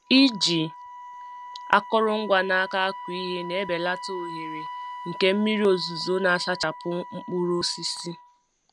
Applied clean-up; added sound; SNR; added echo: none; Wind instrument, woodwind instrument; 13 dB; none.